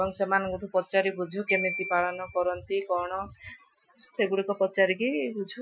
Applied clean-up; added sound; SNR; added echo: classical method Wiener filter.